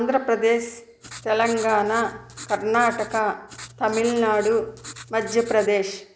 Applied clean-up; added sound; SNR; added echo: none; Writing; 17 dB; none.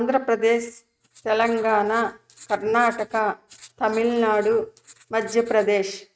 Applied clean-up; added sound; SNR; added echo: neural mask model RNNoise.